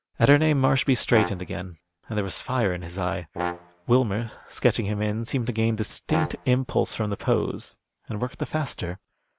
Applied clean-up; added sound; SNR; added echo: none; Brass instrument; 10 dB; none.